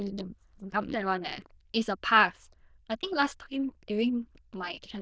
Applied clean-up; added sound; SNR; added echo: neural diffusion model UNIVERSE++.